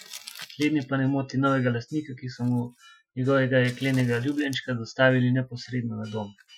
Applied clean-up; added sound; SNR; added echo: classical method Wiener filter.